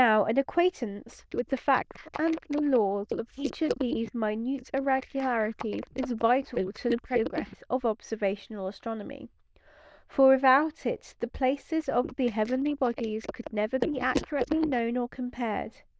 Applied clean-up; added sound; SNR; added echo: neural diffusion model UNIVERSE++.